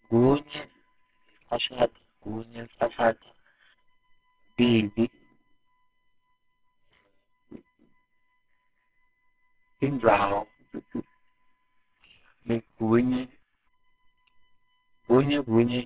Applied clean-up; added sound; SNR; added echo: neural separator model SepFormer WHAMR!.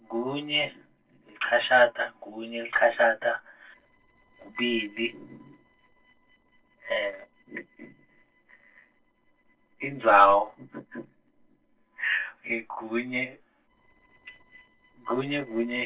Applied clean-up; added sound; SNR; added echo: neural separator model SepFormer DNS4.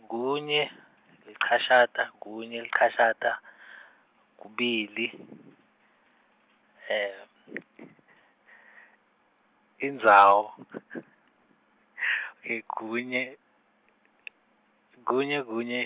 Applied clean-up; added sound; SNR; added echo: none; none; none; none.